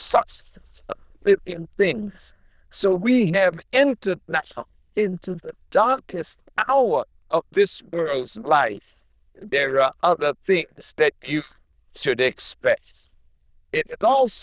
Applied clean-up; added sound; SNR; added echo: neural diffusion model UNIVERSE++.